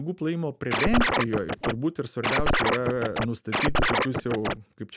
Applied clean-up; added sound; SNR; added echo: none; Scratching (performance technique); -4 dB; none.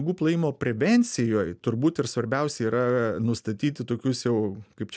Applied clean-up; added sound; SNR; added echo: none; none; none; none.